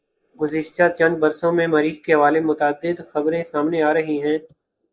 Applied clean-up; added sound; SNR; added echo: neural mask model Resemble Enhance denoiser.